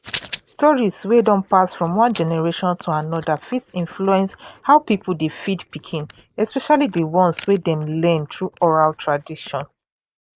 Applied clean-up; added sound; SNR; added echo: neural mask model Resemble Enhance denoiser.